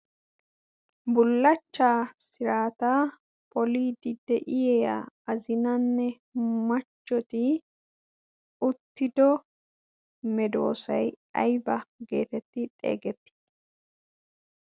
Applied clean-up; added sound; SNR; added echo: none; none; none; none.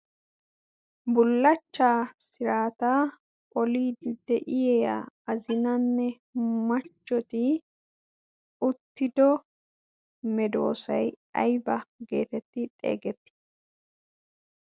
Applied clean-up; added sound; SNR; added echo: neural mask model Resemble Enhance denoiser.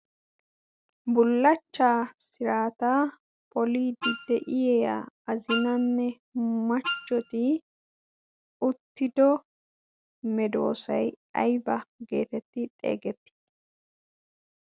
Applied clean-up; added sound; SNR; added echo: none; Wind instrument, woodwind instrument; 7 dB; none.